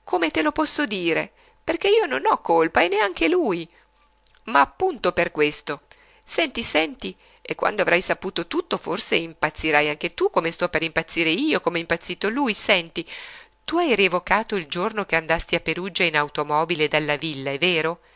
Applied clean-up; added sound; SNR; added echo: none; none; none; none.